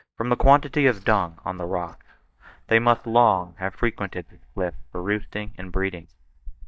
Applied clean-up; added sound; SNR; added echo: neural mask model DeepFilterNet 3.